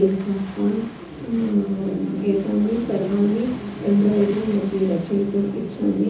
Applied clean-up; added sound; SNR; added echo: none; Waves, surf; 19 dB; reverberation time 0.6 s.